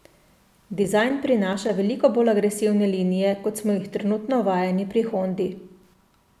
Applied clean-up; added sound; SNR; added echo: none; none; none; none.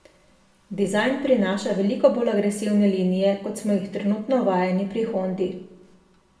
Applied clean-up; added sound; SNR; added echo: none; none; none; reverberation time 0.6 s.